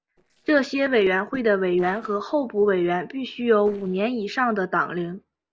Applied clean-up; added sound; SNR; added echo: neural separator model SepFormer DNS4.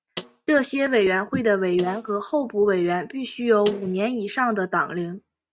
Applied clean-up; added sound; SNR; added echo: neural mask model RNNoise.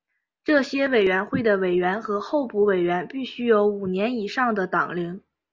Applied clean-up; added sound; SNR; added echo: none; none; none; none.